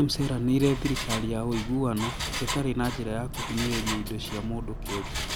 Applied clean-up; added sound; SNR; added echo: none; Engine + Boat, Water vehicle; 5 dB; none.